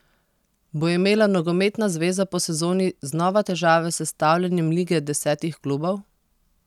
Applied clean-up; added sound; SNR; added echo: none; none; none; none.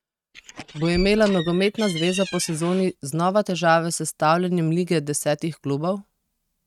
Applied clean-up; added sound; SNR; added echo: neural mask model RNNoise.